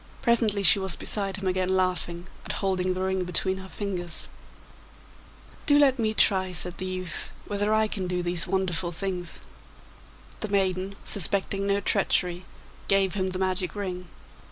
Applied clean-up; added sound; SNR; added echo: none; none; none; none.